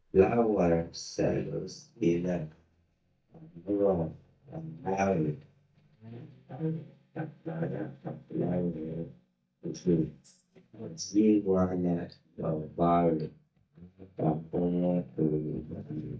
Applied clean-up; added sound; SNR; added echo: neural mask model DeepFilterNet 3.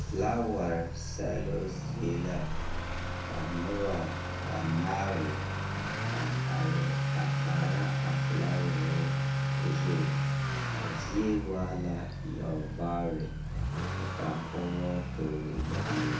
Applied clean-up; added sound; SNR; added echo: none; Accelerating, revving, vroom / Motor vehicle (road); -3 dB; reverberation time 0.6 s.